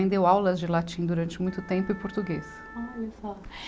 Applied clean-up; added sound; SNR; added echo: none; Wind instrument, woodwind instrument; 20 dB; none.